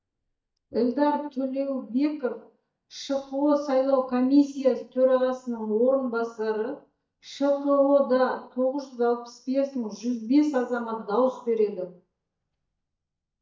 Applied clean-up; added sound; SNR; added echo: neural mask model DeepFilterNet 3.